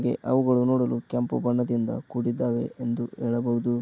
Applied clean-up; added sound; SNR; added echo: none; none; none; none.